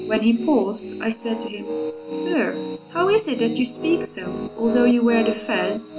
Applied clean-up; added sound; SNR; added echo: none; Piano; 7 dB; none.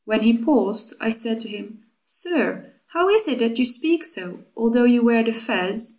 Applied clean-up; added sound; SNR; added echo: none; none; none; none.